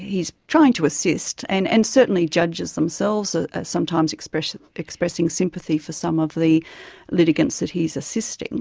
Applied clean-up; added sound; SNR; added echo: none; none; none; none.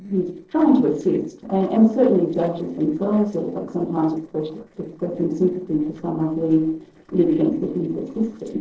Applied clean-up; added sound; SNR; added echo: neural separator model SepFormer DNS4.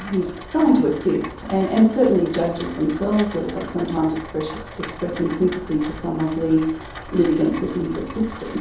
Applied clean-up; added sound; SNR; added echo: none; Rain; 14 dB; reverberation time 2.8 s.